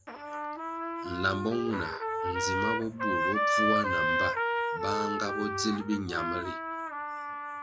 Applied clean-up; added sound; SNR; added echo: none; Trumpet; -3 dB; none.